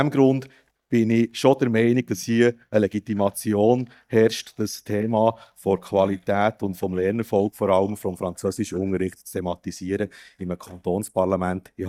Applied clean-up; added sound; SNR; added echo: neural mask model DeepFilterNet 3.